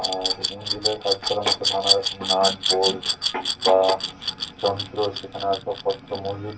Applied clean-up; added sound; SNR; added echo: none; Glass; 2 dB; reverberation time 0.2 s.